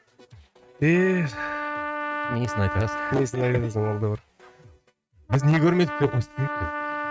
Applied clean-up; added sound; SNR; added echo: neural mask model RNNoise.